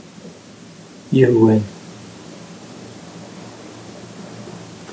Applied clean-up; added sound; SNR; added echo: none; Drum; 19 dB; none.